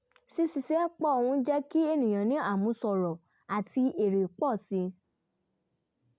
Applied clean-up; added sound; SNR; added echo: none; none; none; none.